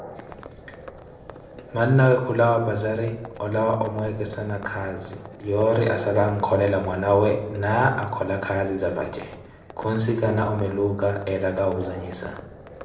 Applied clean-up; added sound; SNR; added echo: none; Livestock, farm animals, working animals; 18 dB; reverberation time 0.8 s.